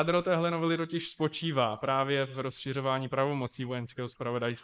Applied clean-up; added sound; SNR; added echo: neural mask model Resemble Enhance denoiser.